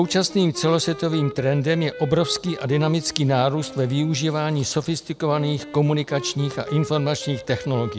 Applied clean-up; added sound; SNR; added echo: none; Wind instrument, woodwind instrument; 15 dB; none.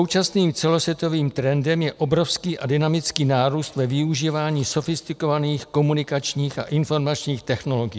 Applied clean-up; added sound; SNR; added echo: none; none; none; none.